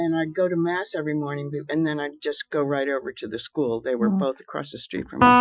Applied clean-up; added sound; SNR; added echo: classical method Wiener filter.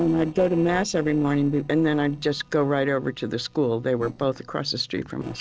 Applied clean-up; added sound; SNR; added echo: neural separator model SepFormer DNS4.